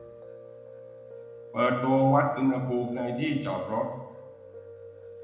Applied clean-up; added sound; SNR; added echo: none; Piano; 17 dB; reverberation time 0.8 s.